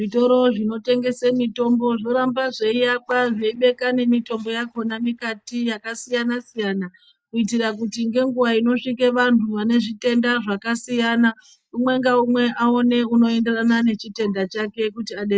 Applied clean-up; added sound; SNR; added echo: neural mask model DeepFilterNet 3.